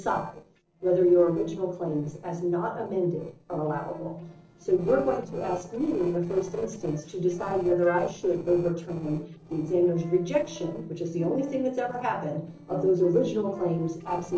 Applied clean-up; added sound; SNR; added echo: neural separator model SepFormer DNS4.